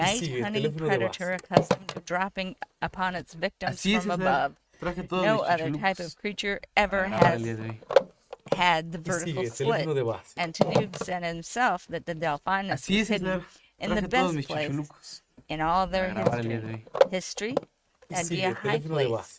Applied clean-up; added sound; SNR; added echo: neural mask model RNNoise.